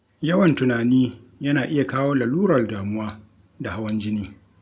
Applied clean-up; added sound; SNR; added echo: none; none; none; none.